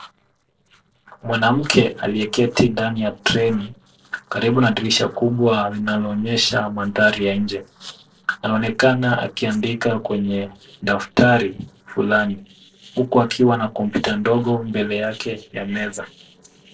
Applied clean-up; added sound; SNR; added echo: neural separator model SepFormer DNS4.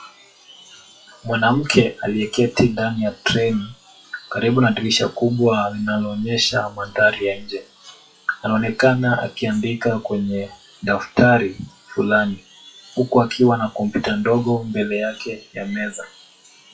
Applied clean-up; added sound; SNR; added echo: classical method WPE with log-MMSE.